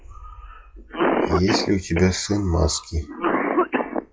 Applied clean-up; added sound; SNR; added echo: classical method log-MMSE.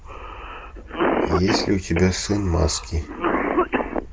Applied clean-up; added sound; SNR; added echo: none; Cough; 1 dB; none.